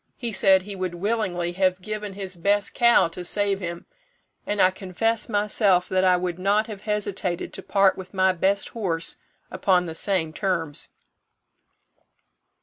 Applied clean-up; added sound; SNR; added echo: none; none; none; none.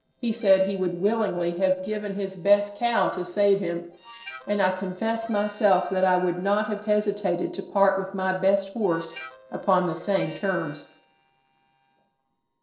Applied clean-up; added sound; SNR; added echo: neural separator model SepFormer DNS4.